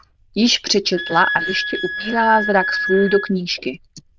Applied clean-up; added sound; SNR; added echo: neural diffusion model UNIVERSE++.